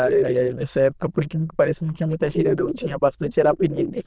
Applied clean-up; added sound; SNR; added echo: neural diffusion model UNIVERSE++.